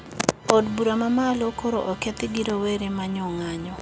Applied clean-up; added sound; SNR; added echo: none; Musical instrument; 16 dB; none.